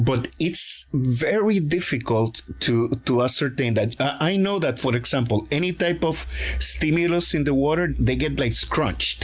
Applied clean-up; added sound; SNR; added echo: none; none; none; none.